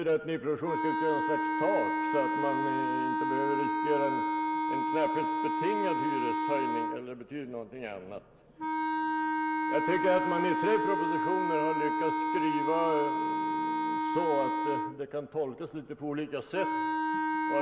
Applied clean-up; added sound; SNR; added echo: none; Wind instrument, woodwind instrument; -2 dB; reverberation time 1.9 s.